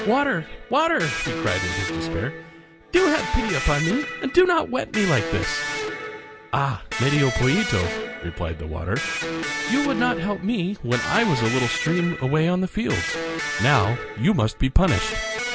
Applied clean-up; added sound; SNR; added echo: none; Electric guitar; 6 dB; none.